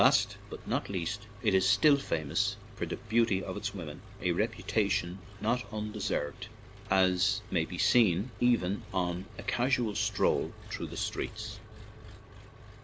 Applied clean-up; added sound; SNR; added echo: none; Engine; 16 dB; none.